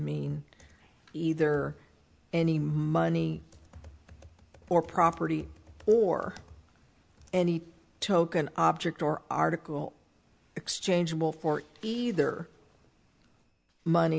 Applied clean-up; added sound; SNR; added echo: none; none; none; none.